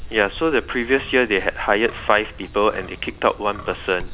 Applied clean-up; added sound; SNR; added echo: none; Wind; 15 dB; none.